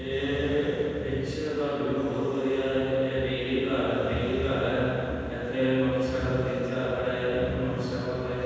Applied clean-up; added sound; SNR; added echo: none; none; none; reverberation time 2.1 s.